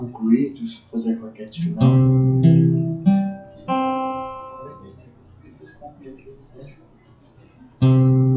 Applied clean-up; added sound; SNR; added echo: classical method log-MMSE.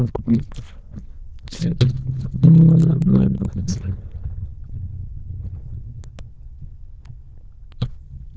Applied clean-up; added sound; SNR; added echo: neural diffusion model UNIVERSE++.